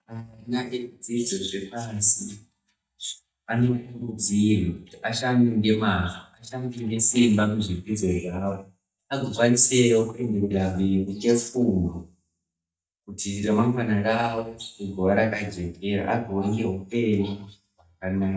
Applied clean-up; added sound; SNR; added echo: neural mask model DeepFilterNet 3.